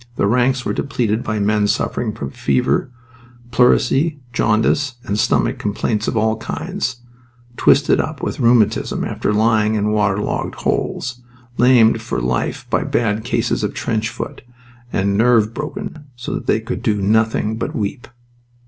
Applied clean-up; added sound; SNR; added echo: none; none; none; none.